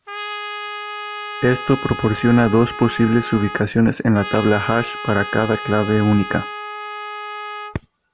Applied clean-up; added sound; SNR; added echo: none; Trumpet; 11 dB; none.